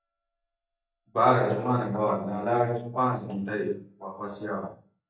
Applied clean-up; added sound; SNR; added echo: neural mask model DeepFilterNet 3.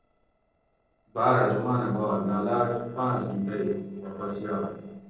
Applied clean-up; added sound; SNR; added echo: neural separator model SepFormer DNS4.